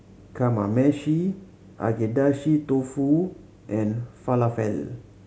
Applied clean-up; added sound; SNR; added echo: none; none; none; none.